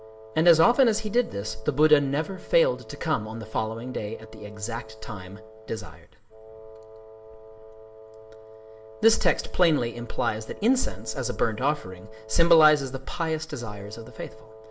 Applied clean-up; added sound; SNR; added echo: none; Wind instrument, woodwind instrument; 19 dB; reverberation time 0.4 s.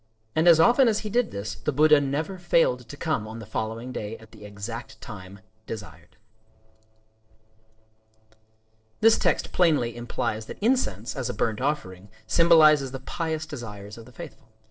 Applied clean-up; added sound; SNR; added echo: neural separator model SepFormer DNS4.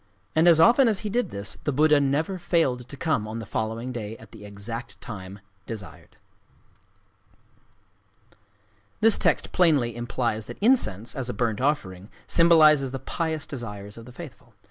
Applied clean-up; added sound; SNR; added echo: none; none; none; none.